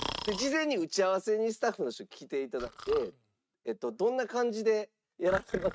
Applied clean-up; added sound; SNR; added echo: neural mask model RNNoise.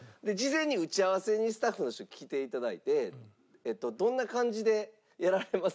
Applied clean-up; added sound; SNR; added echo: none; none; none; none.